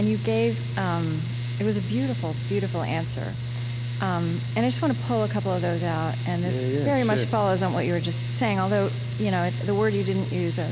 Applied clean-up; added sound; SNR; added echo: none; Mechanical fan; 2 dB; none.